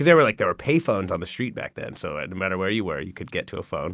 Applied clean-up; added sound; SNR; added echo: none; none; none; none.